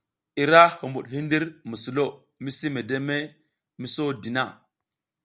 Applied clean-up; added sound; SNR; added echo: none; none; none; none.